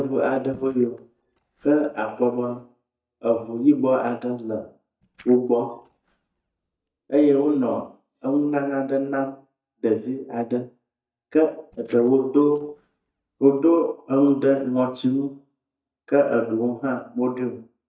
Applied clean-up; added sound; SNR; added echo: neural mask model DeepFilterNet 3.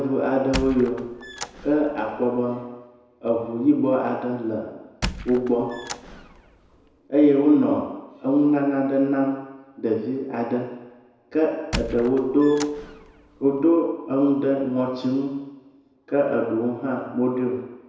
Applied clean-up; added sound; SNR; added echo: none; Squeak; 12 dB; reverberation time 1.0 s.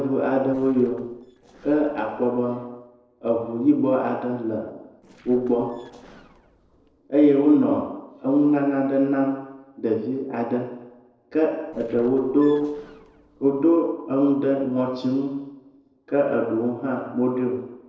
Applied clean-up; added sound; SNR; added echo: neural separator model SepFormer DNS4.